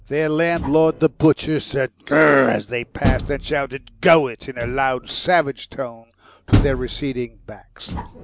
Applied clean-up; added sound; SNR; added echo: none; Door; 7 dB; none.